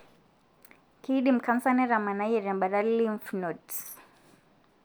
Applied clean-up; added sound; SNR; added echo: none; none; none; none.